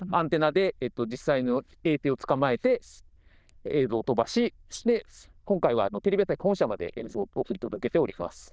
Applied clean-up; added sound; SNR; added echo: neural diffusion model UNIVERSE++.